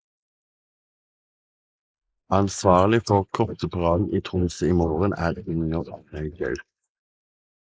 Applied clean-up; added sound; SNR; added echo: neural mask model Resemble Enhance denoiser.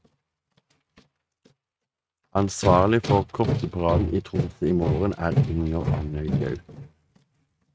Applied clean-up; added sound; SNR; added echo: neural mask model RNNoise.